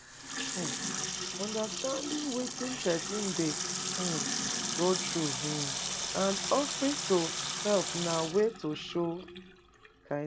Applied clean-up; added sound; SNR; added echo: none; Sink (filling or washing) / Water tap, faucet; -1 dB; none.